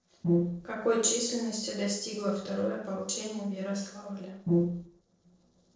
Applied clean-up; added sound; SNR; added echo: neural separator model SepFormer DNS4.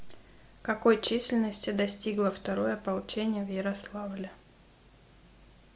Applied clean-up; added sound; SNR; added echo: none; none; none; none.